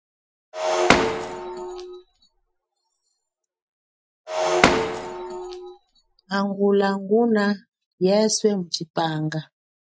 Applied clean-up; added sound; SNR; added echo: classical method Wiener filter.